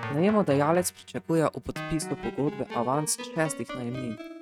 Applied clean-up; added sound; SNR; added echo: neural mask model RNNoise.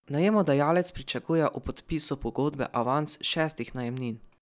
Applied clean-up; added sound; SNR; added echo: none; none; none; none.